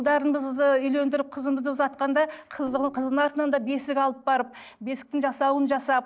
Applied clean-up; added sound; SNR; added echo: neural separator model SepFormer DNS4.